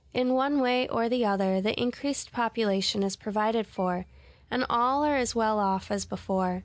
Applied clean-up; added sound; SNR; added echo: none; none; none; none.